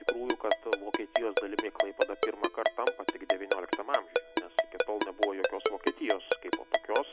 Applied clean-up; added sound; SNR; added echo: none; Ringtone; -5 dB; none.